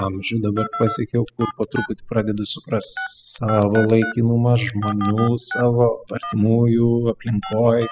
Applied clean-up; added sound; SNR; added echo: classical method spectral subtraction.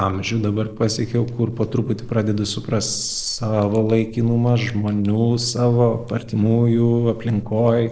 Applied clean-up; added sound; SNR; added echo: neural mask model Resemble Enhance denoiser.